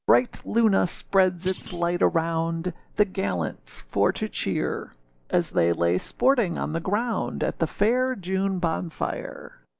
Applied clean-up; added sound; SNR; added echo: none; Thump, thud; 17 dB; none.